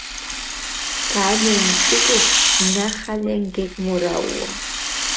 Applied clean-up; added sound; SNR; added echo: none; Rattle (instrument); -3 dB; none.